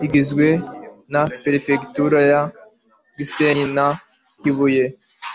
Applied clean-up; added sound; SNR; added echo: none; none; none; none.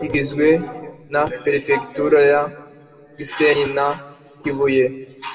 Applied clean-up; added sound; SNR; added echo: none; none; none; reverberation time 1.9 s.